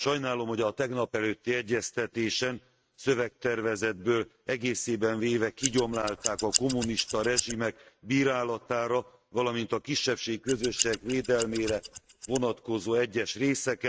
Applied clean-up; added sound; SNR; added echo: neural mask model RNNoise.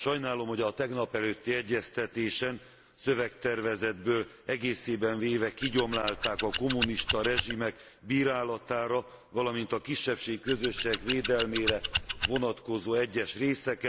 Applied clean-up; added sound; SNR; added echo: none; Scissors; -3 dB; none.